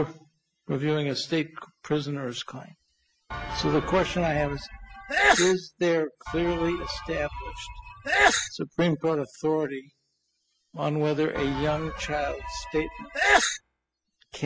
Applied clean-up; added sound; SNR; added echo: classical method spectral subtraction.